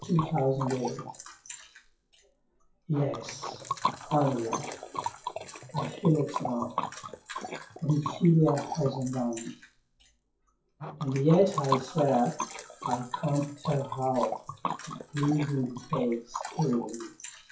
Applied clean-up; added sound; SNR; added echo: classical method WPE with log-MMSE.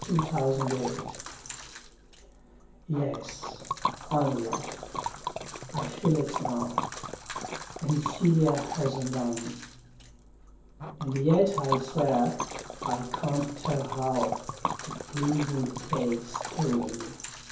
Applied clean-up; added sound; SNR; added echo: none; Liquid; 7 dB; reverberation time 0.6 s.